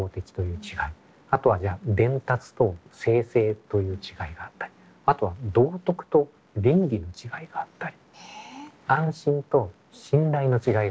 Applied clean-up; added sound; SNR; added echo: none; none; none; none.